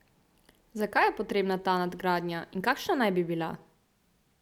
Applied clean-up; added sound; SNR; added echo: none; none; none; none.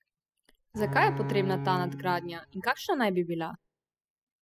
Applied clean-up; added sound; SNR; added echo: classical method spectral subtraction.